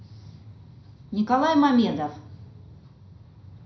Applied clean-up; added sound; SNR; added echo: none; Train; 19 dB; reverberation time 0.4 s.